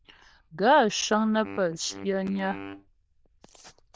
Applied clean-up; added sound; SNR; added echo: neural diffusion model UNIVERSE++.